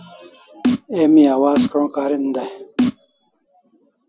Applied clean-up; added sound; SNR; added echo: none; Snare drum; 2 dB; none.